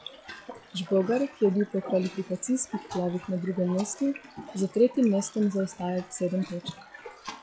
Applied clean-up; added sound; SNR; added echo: classical method log-MMSE.